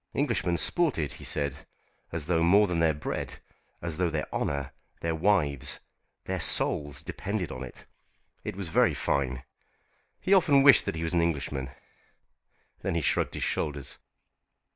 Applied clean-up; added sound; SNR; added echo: none; none; none; none.